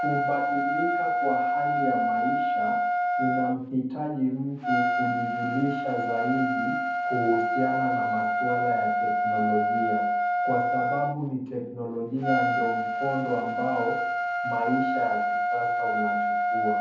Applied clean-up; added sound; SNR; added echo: none; Trumpet; -4 dB; reverberation time 0.7 s.